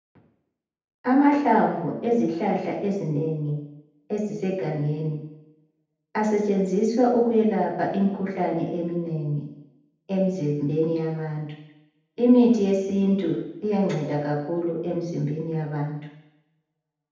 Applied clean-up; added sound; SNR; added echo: none; none; none; reverberation time 0.8 s.